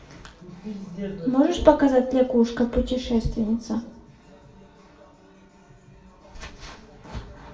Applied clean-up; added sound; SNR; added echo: none; none; none; reverberation time 0.6 s.